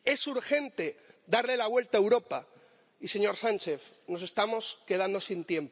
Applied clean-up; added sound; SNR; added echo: none; none; none; none.